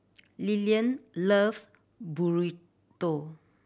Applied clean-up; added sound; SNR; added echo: none; none; none; none.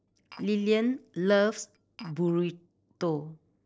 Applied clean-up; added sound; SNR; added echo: neural separator model SepFormer DNS4.